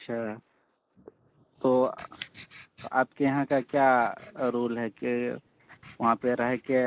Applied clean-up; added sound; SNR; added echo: neural mask model Resemble Enhance denoiser.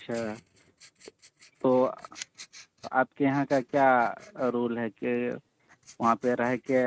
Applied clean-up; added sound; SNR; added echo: neural mask model RNNoise.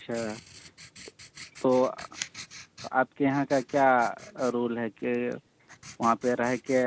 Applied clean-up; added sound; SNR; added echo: none; Writing; 18 dB; none.